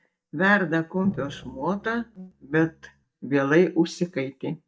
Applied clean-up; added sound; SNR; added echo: neural mask model DeepFilterNet 3.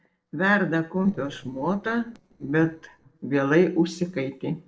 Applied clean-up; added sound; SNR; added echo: neural separator model SepFormer DNS4.